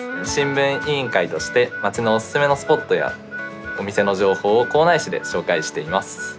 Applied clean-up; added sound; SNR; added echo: none; Harmonica; 12 dB; none.